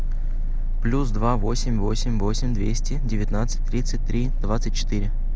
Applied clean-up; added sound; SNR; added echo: none; none; none; none.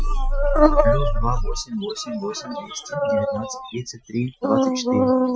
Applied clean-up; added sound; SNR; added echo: classical method Wiener filter.